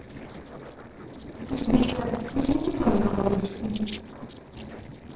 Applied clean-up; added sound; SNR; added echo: neural separator model SepFormer DNS4.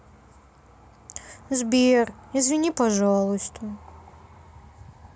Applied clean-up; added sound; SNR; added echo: none; none; none; none.